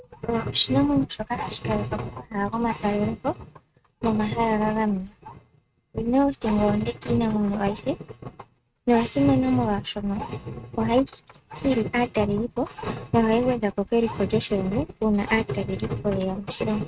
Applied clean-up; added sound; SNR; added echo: neural mask model RNNoise.